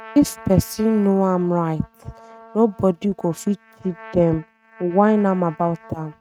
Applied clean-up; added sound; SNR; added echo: neural mask model RNNoise.